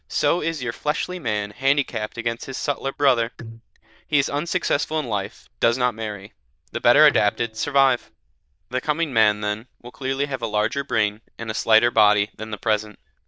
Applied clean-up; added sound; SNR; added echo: neural diffusion model UNIVERSE++.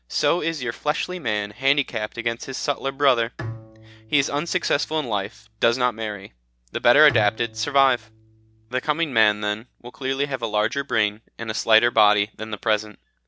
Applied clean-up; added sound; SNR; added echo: none; Bowed string instrument; 17 dB; none.